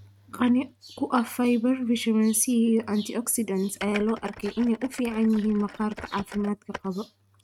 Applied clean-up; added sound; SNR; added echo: neural mask model RNNoise.